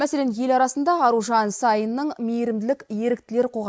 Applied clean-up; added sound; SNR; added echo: neural mask model Resemble Enhance denoiser.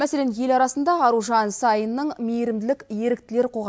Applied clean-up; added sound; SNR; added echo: none; none; none; none.